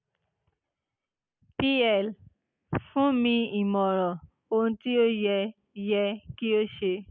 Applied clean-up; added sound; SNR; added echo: none; none; none; none.